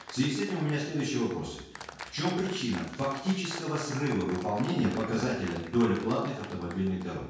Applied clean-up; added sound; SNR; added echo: none; Applause; 15 dB; reverberation time 0.6 s.